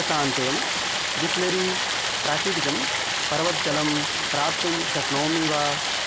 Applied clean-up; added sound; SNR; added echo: none; Stream; -3 dB; none.